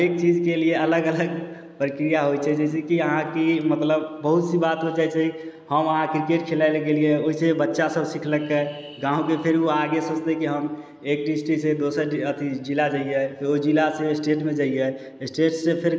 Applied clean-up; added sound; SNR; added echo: none; none; none; none.